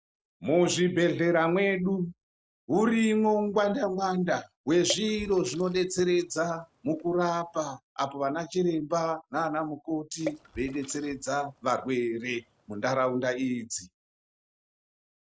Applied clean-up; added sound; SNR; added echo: none; Water / Splash, splatter; 17 dB; none.